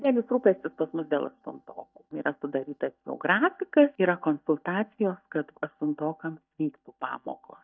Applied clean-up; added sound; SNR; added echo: neural mask model DeepFilterNet 3.